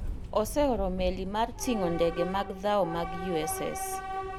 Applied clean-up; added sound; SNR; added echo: none; Subway, metro, underground / Train; 6 dB; none.